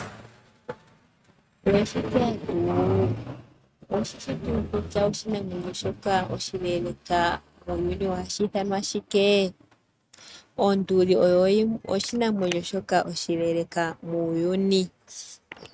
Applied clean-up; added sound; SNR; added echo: neural mask model RNNoise.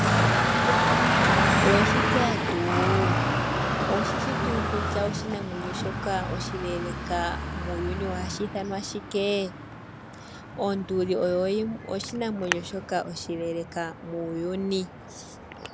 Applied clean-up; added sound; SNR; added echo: none; Traffic noise, roadway noise; -3 dB; none.